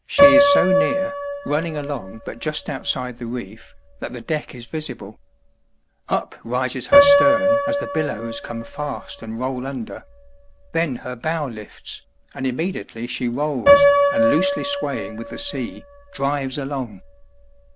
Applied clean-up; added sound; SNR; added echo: none; Piano; -3 dB; none.